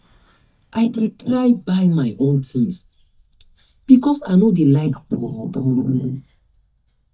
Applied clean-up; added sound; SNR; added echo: neural mask model DeepFilterNet 3.